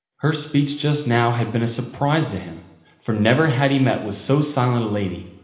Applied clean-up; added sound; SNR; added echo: none; none; none; reverberation time 1.0 s.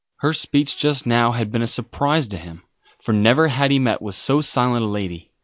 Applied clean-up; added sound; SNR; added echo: none; none; none; none.